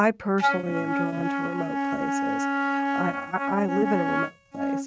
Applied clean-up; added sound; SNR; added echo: neural mask model RNNoise.